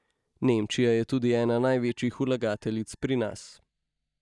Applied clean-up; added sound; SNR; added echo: neural mask model DeepFilterNet 3.